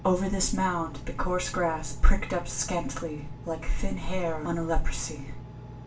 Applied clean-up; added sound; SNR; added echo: none; Engine; 15 dB; reverberation time 0.3 s.